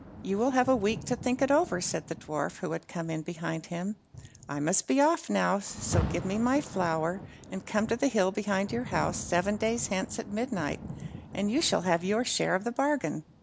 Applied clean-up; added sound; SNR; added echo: none; Rain; 12 dB; none.